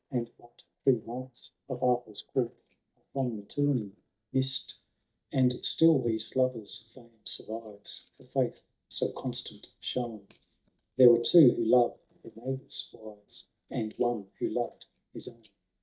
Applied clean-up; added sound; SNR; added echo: neural mask model DeepFilterNet 3.